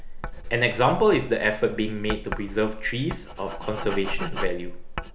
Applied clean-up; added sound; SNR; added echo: none; Writing; 5 dB; none.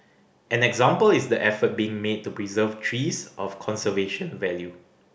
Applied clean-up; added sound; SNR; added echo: none; none; none; none.